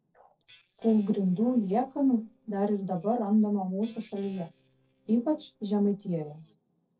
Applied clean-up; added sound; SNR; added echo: neural separator model SepFormer DNS4.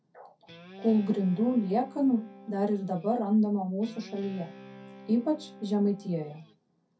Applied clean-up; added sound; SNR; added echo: none; Guitar; 19 dB; reverberation time 0.3 s.